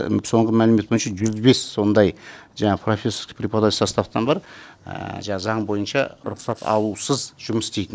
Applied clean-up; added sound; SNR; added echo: neural separator model SepFormer DNS4.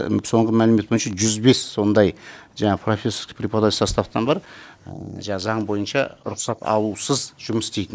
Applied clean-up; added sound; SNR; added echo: neural mask model Resemble Enhance denoiser.